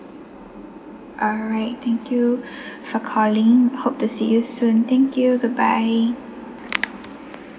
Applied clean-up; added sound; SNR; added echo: none; none; none; none.